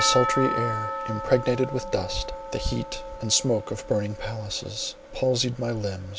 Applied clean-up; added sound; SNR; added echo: none; Percussion; 6 dB; none.